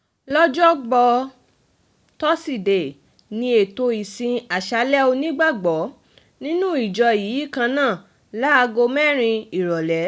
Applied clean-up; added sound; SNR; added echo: none; none; none; none.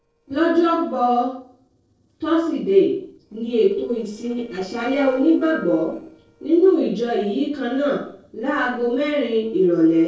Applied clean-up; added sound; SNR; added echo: neural separator model SepFormer DNS4.